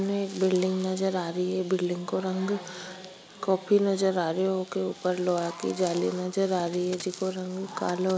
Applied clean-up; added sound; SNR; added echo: none; none; none; none.